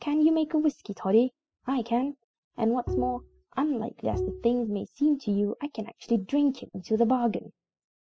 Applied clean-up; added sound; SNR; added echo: classical method spectral subtraction.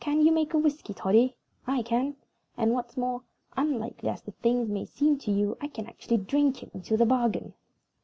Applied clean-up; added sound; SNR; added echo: none; none; none; none.